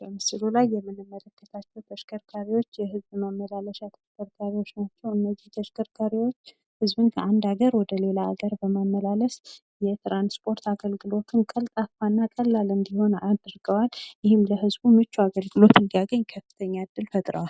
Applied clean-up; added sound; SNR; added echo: none; none; none; none.